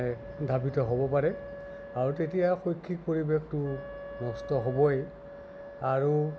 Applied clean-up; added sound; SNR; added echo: none; Wind instrument, woodwind instrument; 14 dB; none.